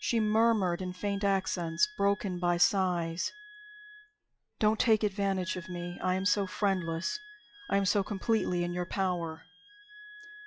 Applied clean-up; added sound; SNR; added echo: classical method log-MMSE.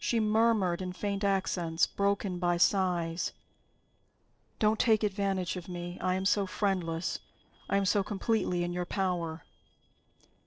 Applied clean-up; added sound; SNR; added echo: neural separator model SepFormer DNS4.